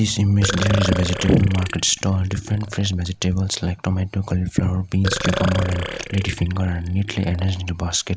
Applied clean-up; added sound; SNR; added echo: none; Burping, eructation; 9 dB; none.